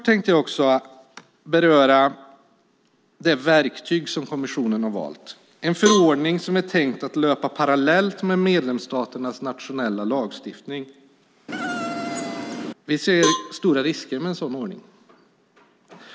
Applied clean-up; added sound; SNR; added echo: none; Insect + Cowbell; 7 dB; none.